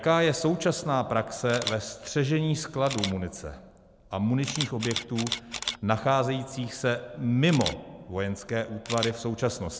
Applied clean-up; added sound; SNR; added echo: none; Camera; 12 dB; none.